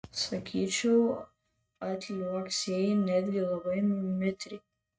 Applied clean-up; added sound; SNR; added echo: neural mask model RNNoise.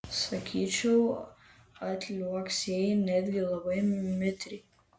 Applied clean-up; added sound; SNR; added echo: none; none; none; none.